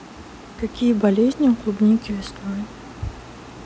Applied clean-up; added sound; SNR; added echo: none; Water; 18 dB; none.